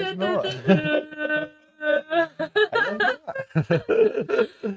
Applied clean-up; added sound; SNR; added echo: neural mask model RNNoise.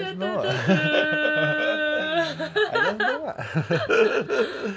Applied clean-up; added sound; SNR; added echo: none; none; none; none.